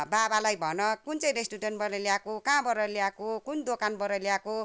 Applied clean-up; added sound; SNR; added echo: none; none; none; none.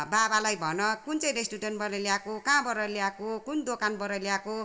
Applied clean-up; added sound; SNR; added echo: none; none; none; reverberation time 0.7 s.